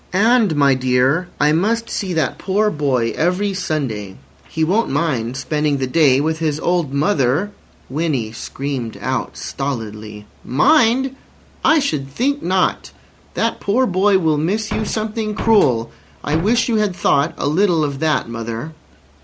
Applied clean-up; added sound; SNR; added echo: none; Slam; 8 dB; none.